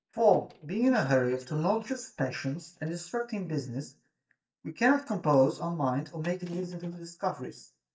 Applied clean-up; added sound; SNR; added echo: neural mask model DeepFilterNet 3.